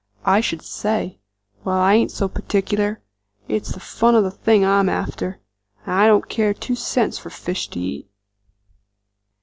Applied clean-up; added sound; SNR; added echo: none; none; none; none.